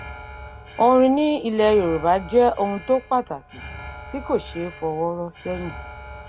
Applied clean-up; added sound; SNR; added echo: none; Alarm; 16 dB; none.